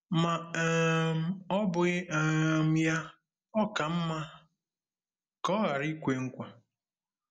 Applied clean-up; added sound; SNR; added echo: none; none; none; none.